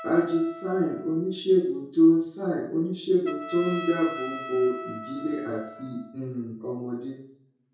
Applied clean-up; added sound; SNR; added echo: none; Trumpet; 15 dB; reverberation time 0.6 s.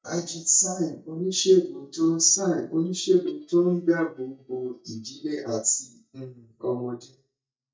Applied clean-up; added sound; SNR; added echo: neural mask model DeepFilterNet 3.